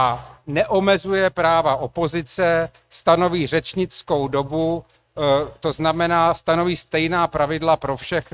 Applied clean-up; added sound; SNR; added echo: neural mask model RNNoise.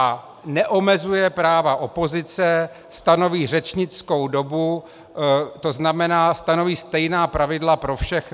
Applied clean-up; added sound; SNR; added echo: none; none; none; none.